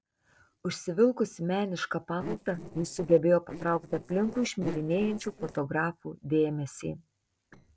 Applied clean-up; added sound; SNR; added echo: neural separator model SepFormer DNS4.